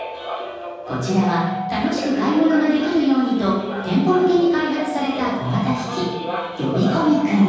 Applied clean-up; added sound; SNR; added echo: none; none; none; reverberation time 1.3 s.